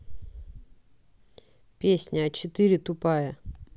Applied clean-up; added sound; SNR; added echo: none; none; none; none.